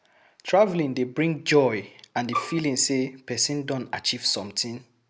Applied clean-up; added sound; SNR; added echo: none; Bowed string instrument; 7 dB; none.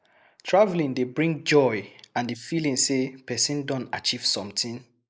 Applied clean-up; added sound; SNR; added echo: neural mask model Resemble Enhance denoiser.